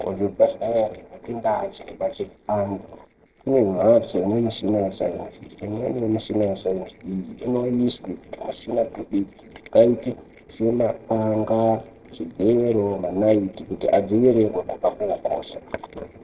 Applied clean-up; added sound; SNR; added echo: neural separator model SepFormer DNS4.